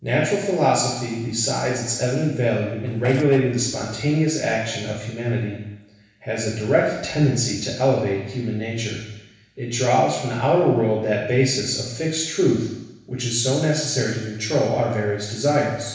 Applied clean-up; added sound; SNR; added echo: neural separator model SepFormer DNS4.